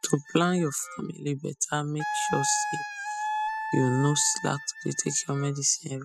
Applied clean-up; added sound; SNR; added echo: classical method spectral subtraction.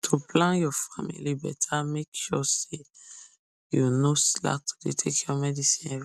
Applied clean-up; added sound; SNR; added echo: none; none; none; none.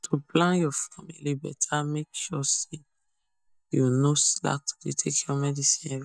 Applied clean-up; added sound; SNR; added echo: neural mask model DeepFilterNet 3.